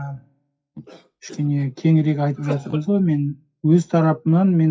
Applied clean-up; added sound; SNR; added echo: classical method WPE with log-MMSE.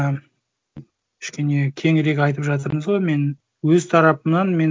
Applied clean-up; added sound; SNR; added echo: none; none; none; none.